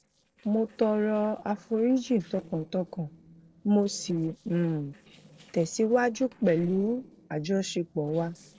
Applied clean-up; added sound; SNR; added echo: neural separator model SepFormer DNS4.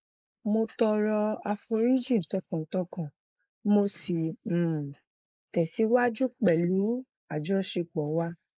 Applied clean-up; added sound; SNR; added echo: neural mask model Resemble Enhance denoiser.